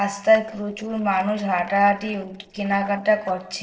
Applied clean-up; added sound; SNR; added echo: neural separator model SepFormer DNS4.